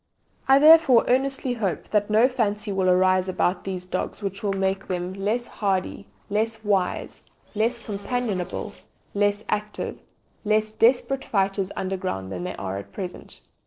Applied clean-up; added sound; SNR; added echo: neural separator model SepFormer DNS4.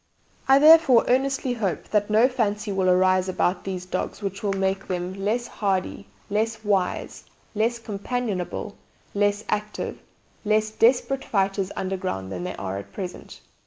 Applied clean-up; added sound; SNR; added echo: none; none; none; none.